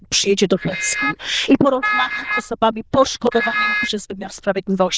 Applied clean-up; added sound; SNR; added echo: neural diffusion model UNIVERSE++.